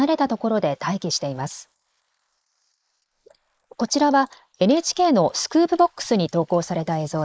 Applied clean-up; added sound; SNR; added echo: neural mask model Resemble Enhance denoiser.